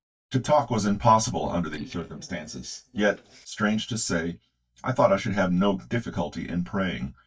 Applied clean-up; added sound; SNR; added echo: neural mask model DeepFilterNet 3.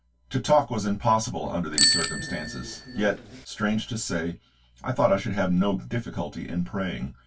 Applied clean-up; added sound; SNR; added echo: none; Bicycle bell; 6 dB; reverberation time 0.1 s.